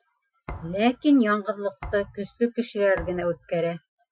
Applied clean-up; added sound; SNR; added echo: classical method Wiener filter.